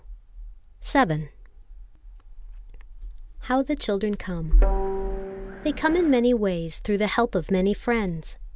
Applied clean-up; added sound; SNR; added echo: none; Guitar; 8 dB; none.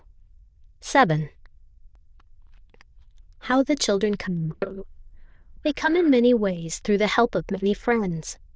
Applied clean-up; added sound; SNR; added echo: neural diffusion model UNIVERSE++.